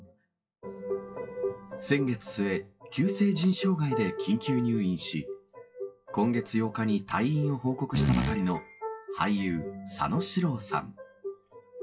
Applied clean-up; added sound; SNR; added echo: classical method WPE with log-MMSE.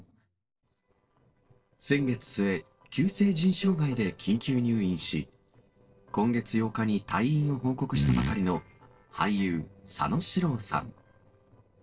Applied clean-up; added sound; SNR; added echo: neural separator model SepFormer DNS4.